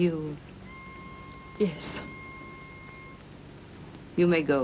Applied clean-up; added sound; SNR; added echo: none; Wind instrument, woodwind instrument; 19 dB; none.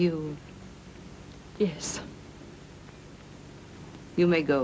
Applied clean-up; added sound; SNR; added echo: none; none; none; none.